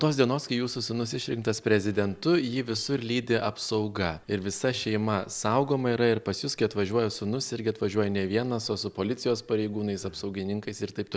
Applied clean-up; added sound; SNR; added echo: none; none; none; none.